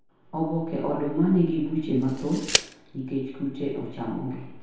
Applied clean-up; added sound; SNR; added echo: none; Tick; 6 dB; reverberation time 0.8 s.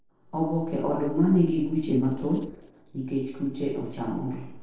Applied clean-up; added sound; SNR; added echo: neural separator model SepFormer DNS4.